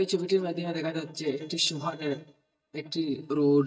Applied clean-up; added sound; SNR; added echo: neural mask model DeepFilterNet 3.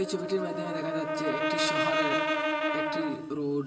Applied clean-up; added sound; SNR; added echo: none; Brass instrument; -3 dB; reverberation time 1.9 s.